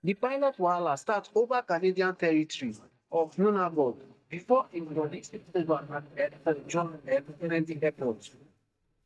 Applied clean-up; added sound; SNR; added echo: neural mask model DeepFilterNet 3.